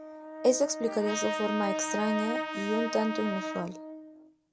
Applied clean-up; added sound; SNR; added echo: none; Brass instrument + Trumpet; 4 dB; none.